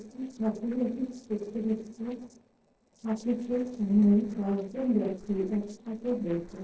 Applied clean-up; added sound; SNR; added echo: neural separator model SepFormer DNS4.